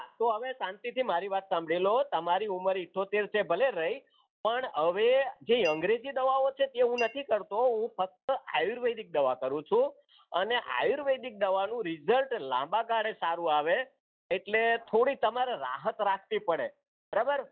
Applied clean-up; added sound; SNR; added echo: classical method log-MMSE.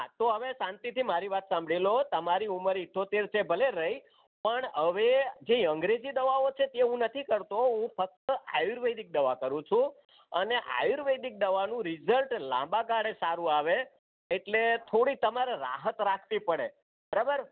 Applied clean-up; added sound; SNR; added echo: none; none; none; none.